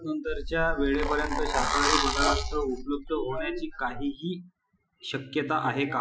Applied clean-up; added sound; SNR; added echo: classical method Wiener filter.